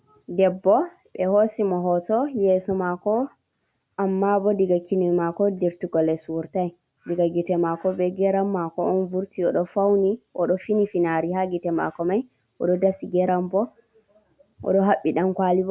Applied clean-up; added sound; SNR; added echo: none; none; none; none.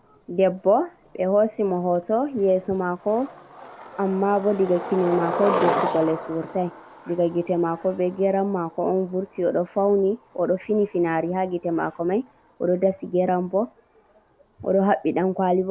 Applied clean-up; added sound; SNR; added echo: none; Skateboard; 11 dB; none.